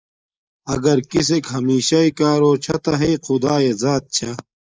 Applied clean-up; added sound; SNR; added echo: neural mask model Resemble Enhance denoiser.